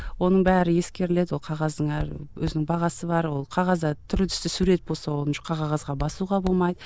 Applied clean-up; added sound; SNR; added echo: none; Hands; 13 dB; none.